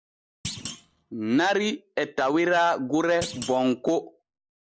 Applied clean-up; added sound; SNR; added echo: none; Thump, thud; 14 dB; none.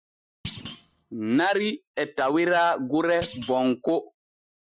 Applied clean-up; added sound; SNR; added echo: classical method Wiener filter.